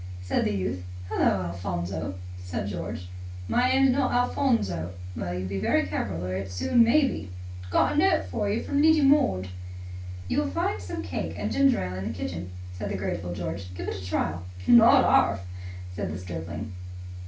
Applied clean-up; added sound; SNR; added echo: none; none; none; reverberation time 0.2 s.